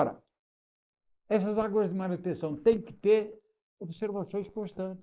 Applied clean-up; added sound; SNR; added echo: neural mask model Resemble Enhance denoiser.